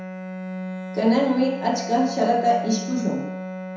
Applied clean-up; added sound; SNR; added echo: none; Bowed string instrument; 9 dB; reverberation time 0.7 s.